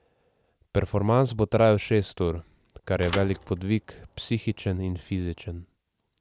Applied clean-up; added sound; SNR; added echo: none; Thump, thud; 16 dB; none.